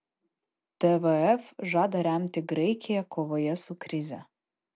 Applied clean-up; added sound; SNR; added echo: none; none; none; none.